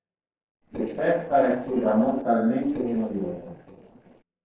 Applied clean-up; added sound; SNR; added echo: neural separator model SepFormer DNS4.